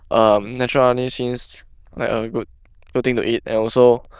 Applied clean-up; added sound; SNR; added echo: neural diffusion model UNIVERSE++.